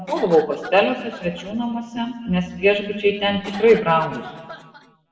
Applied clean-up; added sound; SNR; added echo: none; Cough; 16 dB; reverberation time 1.6 s.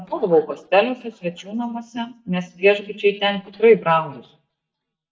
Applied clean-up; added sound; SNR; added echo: neural mask model DeepFilterNet 3.